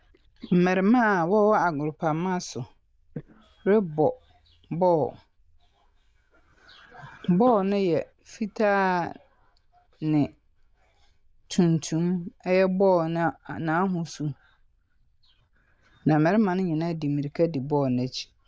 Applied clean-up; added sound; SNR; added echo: neural diffusion model UNIVERSE++.